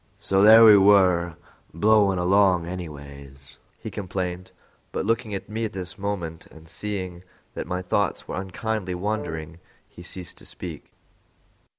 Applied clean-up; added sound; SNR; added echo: none; Brass instrument; 17 dB; none.